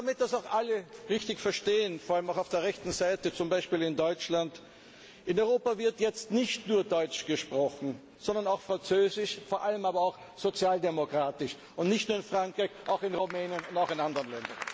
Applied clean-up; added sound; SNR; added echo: none; none; none; none.